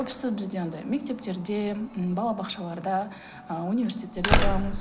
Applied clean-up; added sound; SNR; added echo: none; Slam; 0 dB; none.